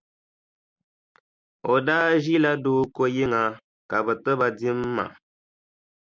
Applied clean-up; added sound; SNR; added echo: none; none; none; none.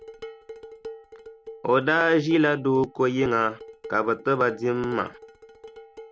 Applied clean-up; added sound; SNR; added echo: none; Dishes, pots, and pans; 17 dB; none.